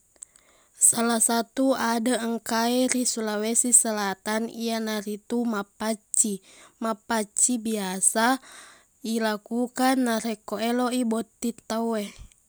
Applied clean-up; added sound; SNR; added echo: none; none; none; none.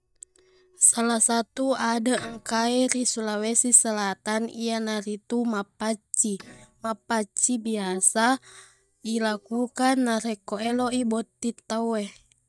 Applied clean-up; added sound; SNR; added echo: neural mask model DeepFilterNet 3.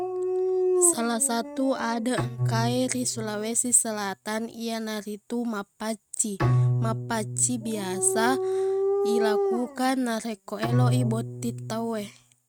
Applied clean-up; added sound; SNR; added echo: neural mask model RNNoise.